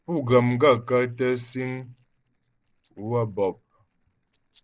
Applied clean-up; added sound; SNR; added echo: neural separator model SepFormer DNS4.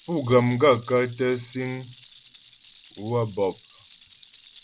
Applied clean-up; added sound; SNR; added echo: none; Rattle; 17 dB; none.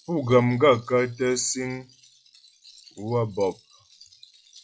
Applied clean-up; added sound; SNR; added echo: classical method log-MMSE.